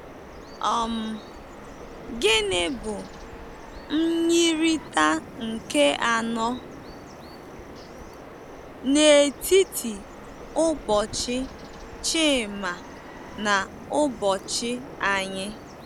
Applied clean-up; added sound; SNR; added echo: none; Bird vocalization, bird call, bird song; 14 dB; none.